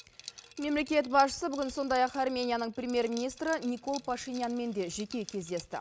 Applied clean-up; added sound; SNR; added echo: none; Liquid; 19 dB; none.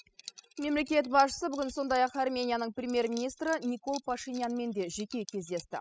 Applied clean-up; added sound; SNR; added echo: classical method spectral subtraction.